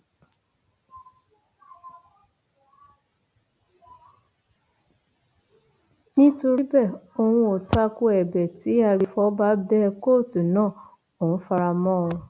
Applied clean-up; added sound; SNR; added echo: none; none; none; none.